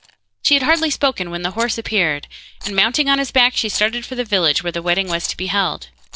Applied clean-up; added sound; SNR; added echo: none; Rattle; 18 dB; none.